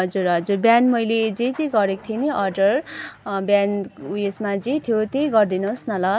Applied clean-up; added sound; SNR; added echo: none; none; none; none.